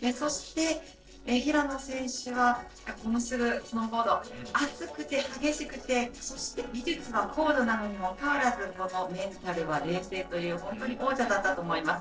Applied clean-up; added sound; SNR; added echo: neural separator model SepFormer DNS4.